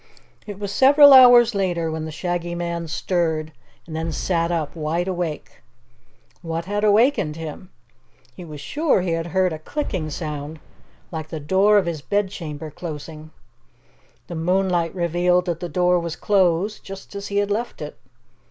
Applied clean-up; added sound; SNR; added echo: none; Boom; 12 dB; none.